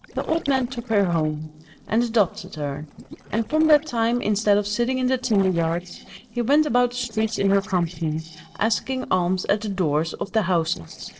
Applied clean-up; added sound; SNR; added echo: neural separator model SepFormer DNS4.